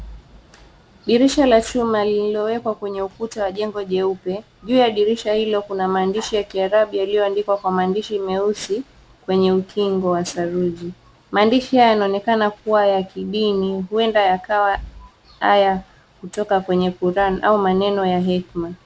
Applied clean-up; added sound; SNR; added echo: none; none; none; none.